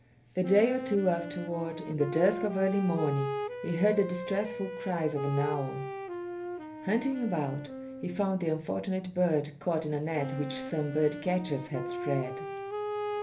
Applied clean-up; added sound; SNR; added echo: none; Wind instrument, woodwind instrument; 7 dB; reverberation time 0.3 s.